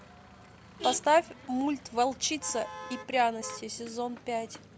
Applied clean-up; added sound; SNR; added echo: none; Motor vehicle (road); 14 dB; none.